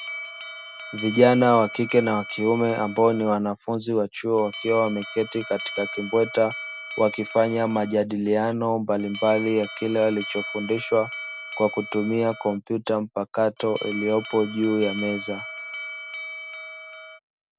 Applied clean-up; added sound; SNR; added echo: none; Alarm; 13 dB; none.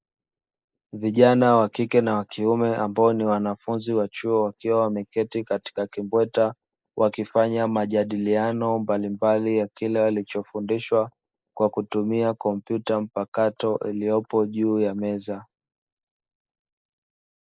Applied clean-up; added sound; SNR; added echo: neural mask model Resemble Enhance denoiser.